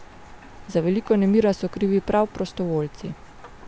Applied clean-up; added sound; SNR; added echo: none; Rain; 19 dB; none.